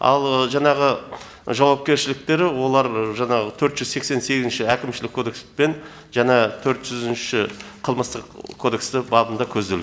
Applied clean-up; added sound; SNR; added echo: none; none; none; none.